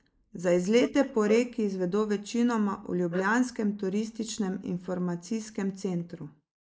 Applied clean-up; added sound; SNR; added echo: neural mask model Resemble Enhance denoiser.